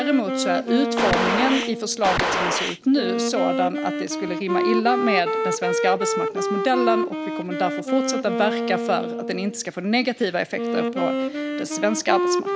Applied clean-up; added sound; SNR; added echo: none; Wind instrument, woodwind instrument + Gunshot, gunfire; 0 dB; none.